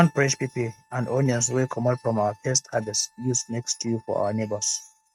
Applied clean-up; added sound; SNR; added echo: neural mask model RNNoise.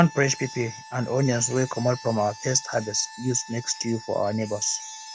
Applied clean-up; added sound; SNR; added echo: none; Wind chime + Trumpet; 14 dB; none.